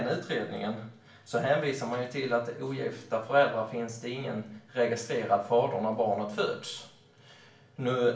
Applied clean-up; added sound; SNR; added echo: none; none; none; reverberation time 0.4 s.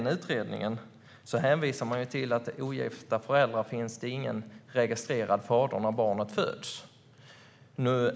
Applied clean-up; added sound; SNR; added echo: none; none; none; none.